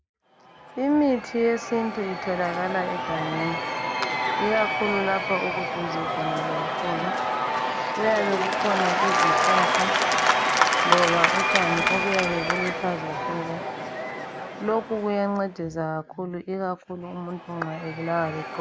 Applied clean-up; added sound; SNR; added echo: none; Applause / Crowd / Cheering; -2 dB; none.